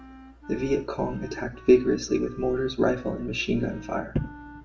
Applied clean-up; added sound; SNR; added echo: none; Wind instrument, woodwind instrument; 19 dB; reverberation time 0.4 s.